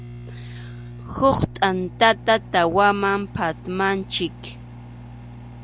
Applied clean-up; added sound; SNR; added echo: none; Microwave oven; 15 dB; none.